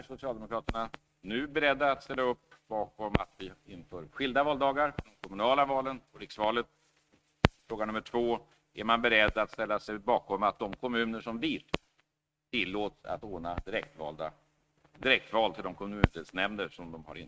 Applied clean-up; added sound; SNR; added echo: neural mask model RNNoise.